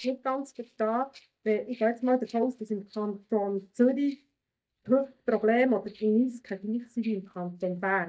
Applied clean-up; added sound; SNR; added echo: neural mask model DeepFilterNet 3.